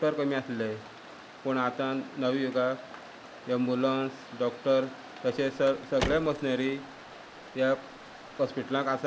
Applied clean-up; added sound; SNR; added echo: none; Car; 11 dB; none.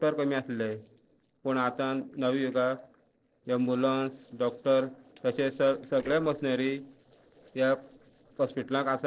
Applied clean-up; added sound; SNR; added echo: neural separator model SepFormer DNS4.